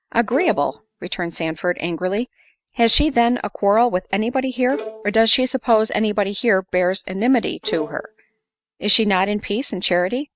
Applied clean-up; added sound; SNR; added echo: neural mask model RNNoise.